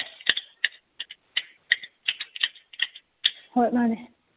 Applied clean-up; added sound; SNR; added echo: none; none; none; none.